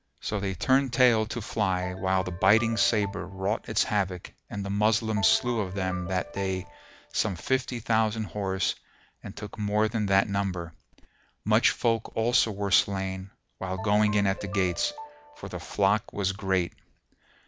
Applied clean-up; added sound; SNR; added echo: none; Ringtone; 15 dB; none.